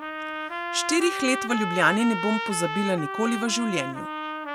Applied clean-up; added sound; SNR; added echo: none; Trumpet; 5 dB; none.